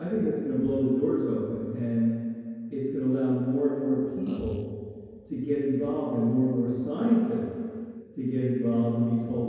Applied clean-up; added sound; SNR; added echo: none; Fart; 13 dB; reverberation time 2.2 s.